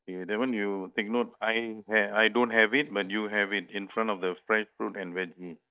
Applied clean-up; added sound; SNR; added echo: neural mask model DeepFilterNet 3.